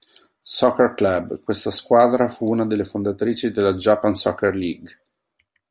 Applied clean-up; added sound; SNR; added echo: none; none; none; none.